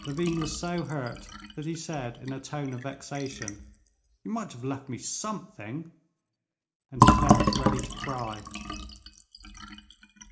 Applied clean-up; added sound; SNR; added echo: none; Fill (with liquid); -5 dB; reverberation time 0.4 s.